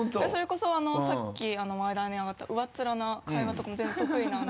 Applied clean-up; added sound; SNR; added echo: none; none; none; none.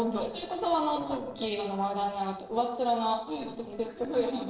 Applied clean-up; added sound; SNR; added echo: neural separator model SepFormer DNS4.